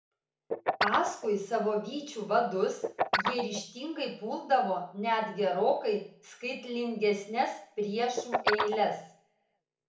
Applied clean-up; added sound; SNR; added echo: none; Guitar; 4 dB; reverberation time 0.7 s.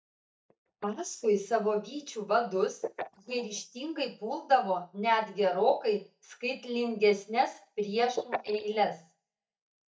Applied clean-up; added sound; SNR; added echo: neural mask model DeepFilterNet 3.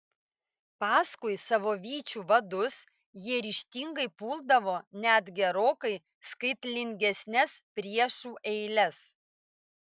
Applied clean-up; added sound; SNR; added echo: none; none; none; none.